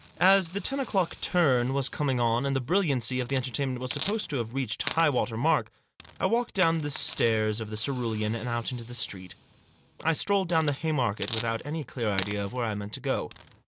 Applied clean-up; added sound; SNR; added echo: none; Hiss; 13 dB; none.